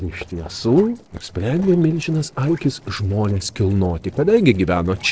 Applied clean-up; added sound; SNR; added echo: neural separator model SepFormer DNS4.